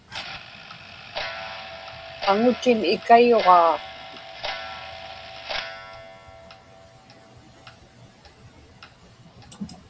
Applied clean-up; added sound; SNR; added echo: none; Clock; 12 dB; none.